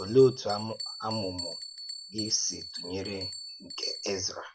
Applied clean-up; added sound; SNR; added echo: none; Bell; 10 dB; none.